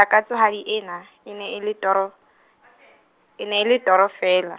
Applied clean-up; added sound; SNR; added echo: none; none; none; none.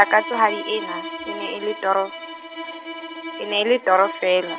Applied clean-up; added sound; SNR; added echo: none; Bowed string instrument; 10 dB; none.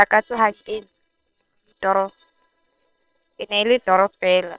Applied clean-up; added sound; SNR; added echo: neural separator model SepFormer WHAM!.